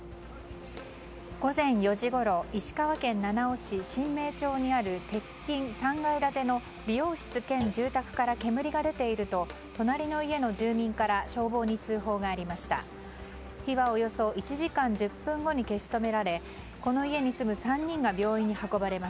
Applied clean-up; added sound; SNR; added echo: none; Thump, thud; 17 dB; none.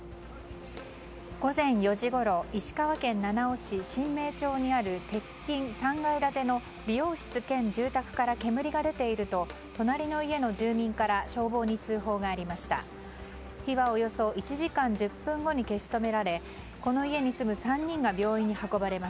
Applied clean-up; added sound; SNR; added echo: none; none; none; none.